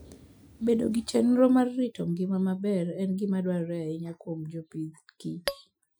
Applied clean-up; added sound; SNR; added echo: classical method Wiener filter.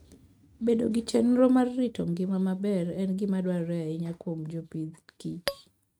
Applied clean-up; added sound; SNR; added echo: neural mask model RNNoise.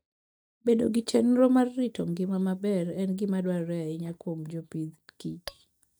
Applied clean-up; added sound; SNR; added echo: neural mask model DeepFilterNet 3.